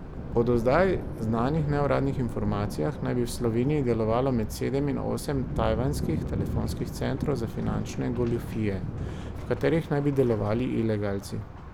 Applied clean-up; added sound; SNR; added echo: none; Thunder; 6 dB; none.